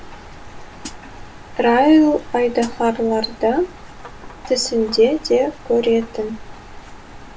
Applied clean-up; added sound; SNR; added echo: none; Rain + Hi-hat; 16 dB; none.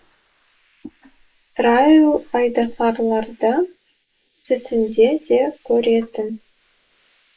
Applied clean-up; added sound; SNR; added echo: neural mask model Resemble Enhance denoiser.